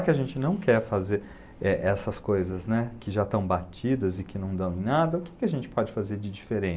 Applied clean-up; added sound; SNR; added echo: none; none; none; none.